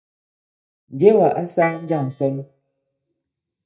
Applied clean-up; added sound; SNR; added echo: neural mask model DeepFilterNet 3.